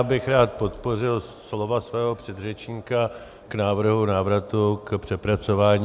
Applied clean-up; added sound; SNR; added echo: none; none; none; none.